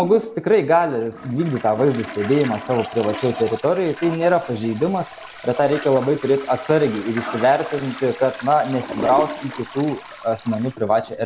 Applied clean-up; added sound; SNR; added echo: none; Toilet flush; 13 dB; none.